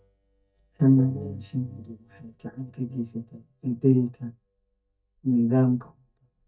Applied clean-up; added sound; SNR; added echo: neural mask model DeepFilterNet 3.